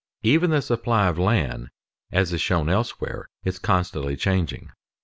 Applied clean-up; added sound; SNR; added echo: none; none; none; none.